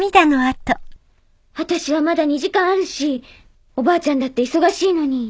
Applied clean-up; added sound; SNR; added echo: none; none; none; none.